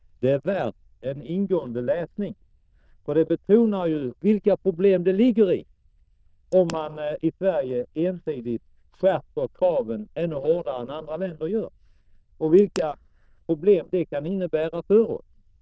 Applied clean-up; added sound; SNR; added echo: neural diffusion model UNIVERSE++.